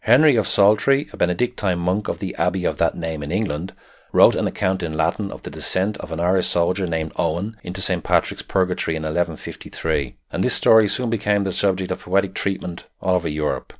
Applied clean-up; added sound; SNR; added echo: none; none; none; none.